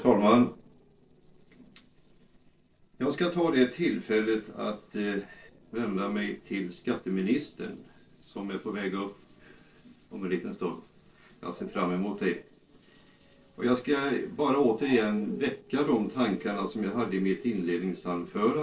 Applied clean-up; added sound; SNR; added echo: neural separator model SepFormer DNS4.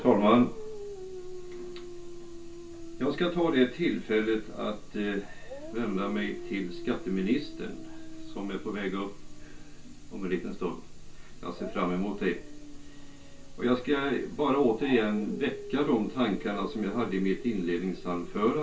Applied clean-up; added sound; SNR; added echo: none; Dog; 15 dB; reverberation time 0.2 s.